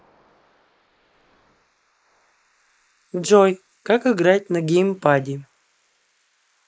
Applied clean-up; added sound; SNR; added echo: neural mask model Resemble Enhance denoiser.